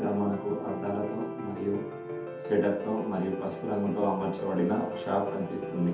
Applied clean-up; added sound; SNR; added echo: none; Piano; 7 dB; reverberation time 0.5 s.